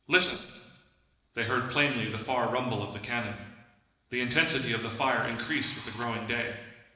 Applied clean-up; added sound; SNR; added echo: neural separator model SepFormer DNS4.